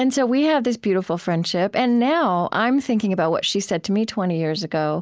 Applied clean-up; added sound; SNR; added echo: none; none; none; none.